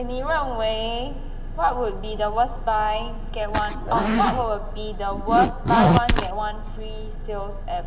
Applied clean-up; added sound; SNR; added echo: none; Zipper (clothing); 0 dB; reverberation time 1.9 s.